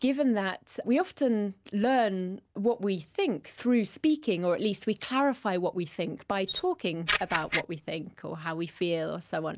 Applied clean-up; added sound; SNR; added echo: none; Camera; -1 dB; none.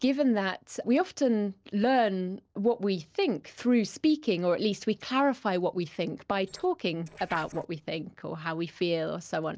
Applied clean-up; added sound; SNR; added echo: neural separator model SepFormer DNS4.